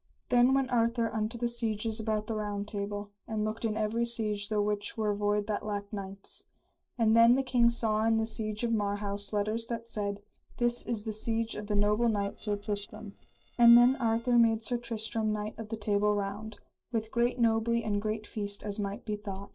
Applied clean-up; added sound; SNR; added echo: neural separator model SepFormer DNS4.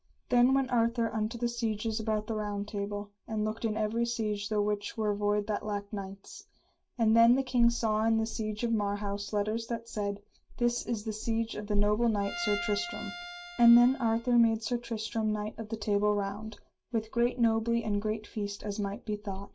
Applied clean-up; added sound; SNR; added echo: none; Bowed string instrument; 12 dB; reverberation time 0.1 s.